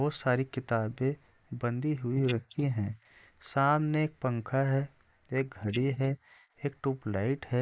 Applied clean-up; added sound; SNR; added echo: neural mask model Resemble Enhance denoiser.